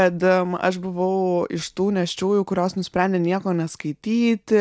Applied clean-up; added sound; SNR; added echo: none; none; none; none.